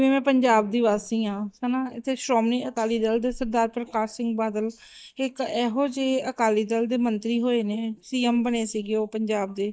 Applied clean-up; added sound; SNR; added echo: neural mask model DeepFilterNet 3.